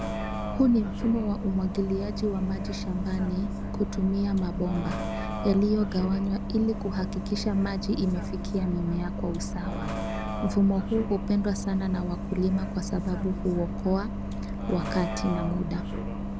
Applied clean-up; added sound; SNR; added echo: none; Bus; 3 dB; none.